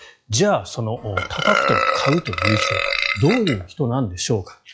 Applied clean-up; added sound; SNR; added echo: classical method log-MMSE.